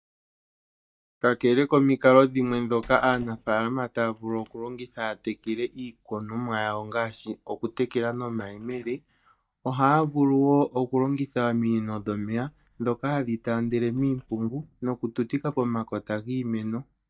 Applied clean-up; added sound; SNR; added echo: neural mask model DeepFilterNet 3.